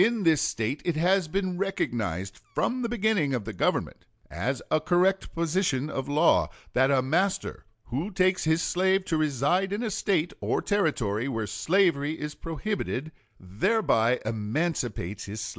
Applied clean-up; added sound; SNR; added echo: none; none; none; none.